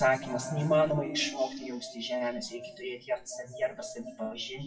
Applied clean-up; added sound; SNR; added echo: classical method WPE with log-MMSE.